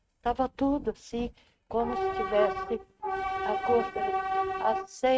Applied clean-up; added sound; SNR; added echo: neural mask model RNNoise.